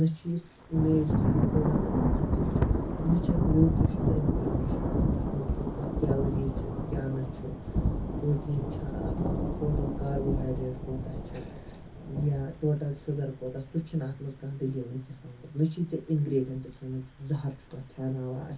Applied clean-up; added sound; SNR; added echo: none; Thunder / Rain; -1 dB; reverberation time 0.3 s.